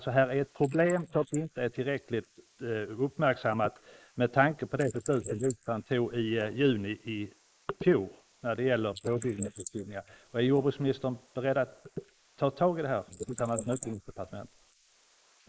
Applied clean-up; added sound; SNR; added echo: neural mask model Resemble Enhance denoiser.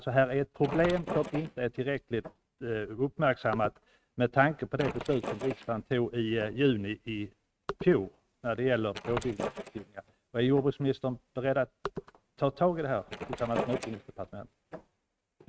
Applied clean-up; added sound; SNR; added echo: neural mask model RNNoise.